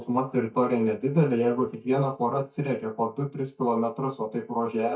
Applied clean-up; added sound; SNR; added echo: neural mask model DeepFilterNet 3.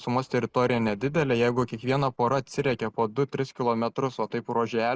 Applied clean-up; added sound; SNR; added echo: none; none; none; none.